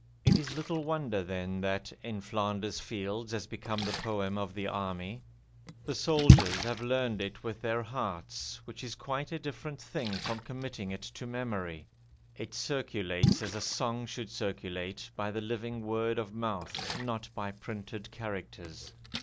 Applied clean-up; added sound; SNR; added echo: none; Splash, splatter; -1 dB; none.